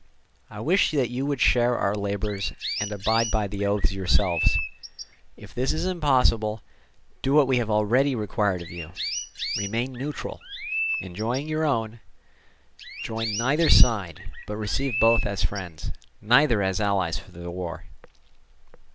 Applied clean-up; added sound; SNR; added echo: none; Chirp, tweet; 9 dB; none.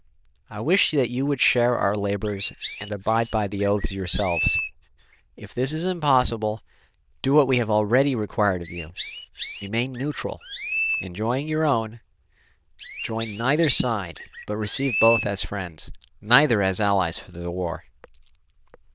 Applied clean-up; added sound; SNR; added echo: neural diffusion model UNIVERSE++.